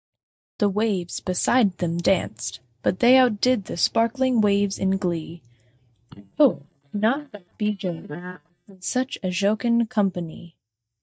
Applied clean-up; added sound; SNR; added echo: neural mask model DeepFilterNet 3.